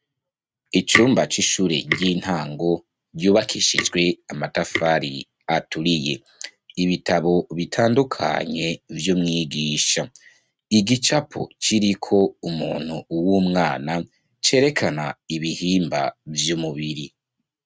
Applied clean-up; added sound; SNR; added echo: neural mask model RNNoise.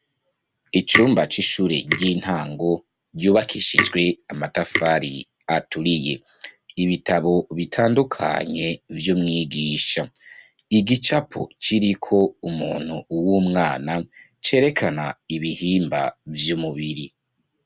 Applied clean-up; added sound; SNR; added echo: none; Tick; 5 dB; none.